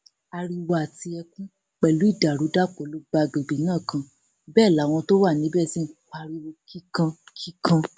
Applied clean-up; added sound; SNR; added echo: none; none; none; none.